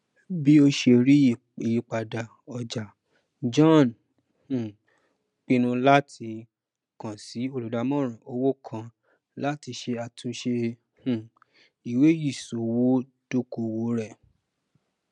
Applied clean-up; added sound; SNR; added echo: none; none; none; none.